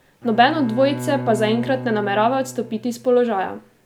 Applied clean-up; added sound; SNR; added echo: none; Bowed string instrument; 12 dB; none.